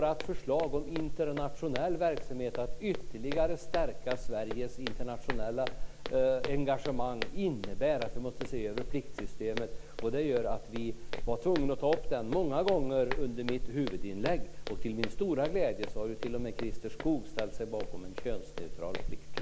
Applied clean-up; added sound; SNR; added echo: none; Walk, footsteps; 0 dB; none.